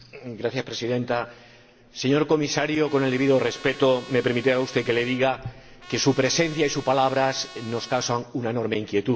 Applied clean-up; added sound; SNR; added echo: none; Trumpet; 20 dB; reverberation time 2.0 s.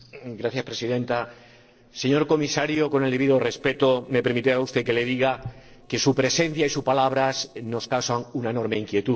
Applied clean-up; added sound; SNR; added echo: neural separator model SepFormer DNS4.